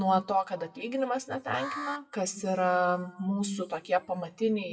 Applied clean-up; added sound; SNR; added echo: classical method WPE with log-MMSE.